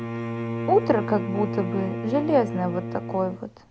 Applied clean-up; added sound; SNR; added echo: none; Bowed string instrument; 5 dB; none.